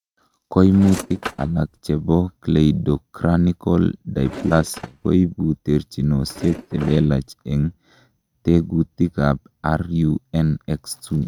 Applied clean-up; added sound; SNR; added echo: neural mask model RNNoise.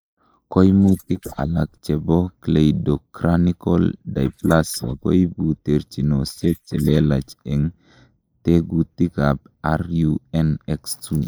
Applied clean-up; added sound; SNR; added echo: neural mask model Resemble Enhance denoiser.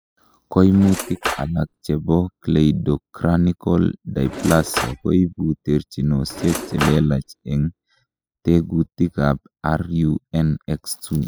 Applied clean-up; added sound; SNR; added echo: classical method spectral subtraction.